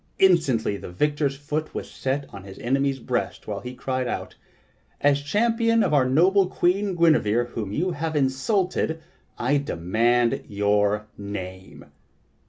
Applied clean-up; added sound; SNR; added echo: none; none; none; none.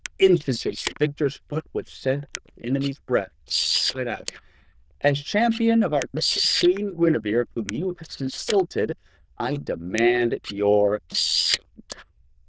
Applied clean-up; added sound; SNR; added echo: neural diffusion model UNIVERSE++.